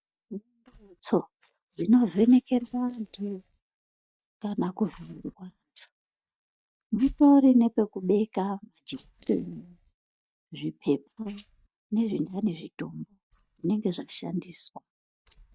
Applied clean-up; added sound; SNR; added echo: neural mask model DeepFilterNet 3.